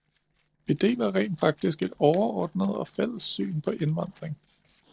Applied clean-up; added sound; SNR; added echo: neural separator model SepFormer DNS4.